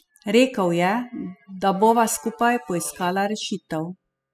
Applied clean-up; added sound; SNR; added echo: classical method spectral subtraction.